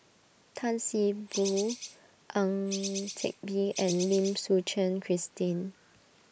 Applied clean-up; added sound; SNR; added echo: none; Bird; 9 dB; none.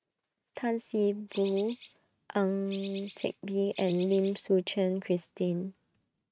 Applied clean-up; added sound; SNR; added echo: neural mask model RNNoise.